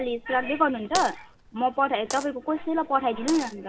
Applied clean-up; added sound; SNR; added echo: none; Coin (dropping); 14 dB; reverberation time 0.3 s.